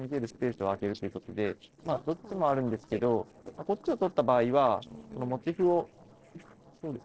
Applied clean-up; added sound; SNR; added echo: neural separator model SepFormer DNS4.